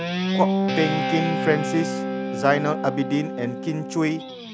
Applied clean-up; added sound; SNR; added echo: none; Guitar; 1 dB; none.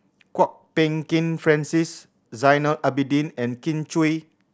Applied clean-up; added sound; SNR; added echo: none; none; none; none.